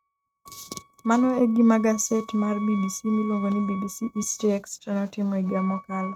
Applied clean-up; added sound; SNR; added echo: neural mask model RNNoise.